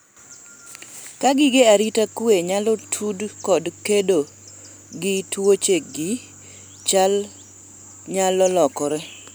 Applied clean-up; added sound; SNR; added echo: none; none; none; none.